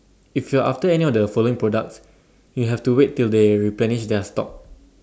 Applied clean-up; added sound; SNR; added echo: none; none; none; none.